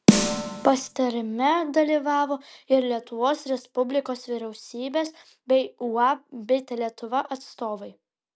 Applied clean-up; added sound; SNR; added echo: none; Snare drum; -1 dB; none.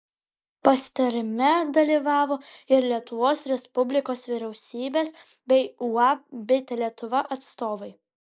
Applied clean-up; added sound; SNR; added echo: neural mask model Resemble Enhance denoiser.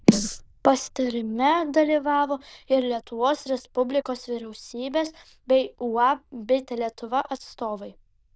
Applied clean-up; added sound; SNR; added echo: neural diffusion model UNIVERSE++.